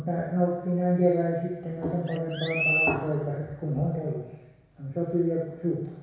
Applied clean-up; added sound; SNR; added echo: none; Chirp, tweet; 2 dB; reverberation time 1.1 s.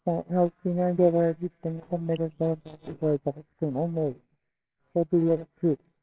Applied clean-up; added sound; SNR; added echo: neural separator model SepFormer WHAMR!.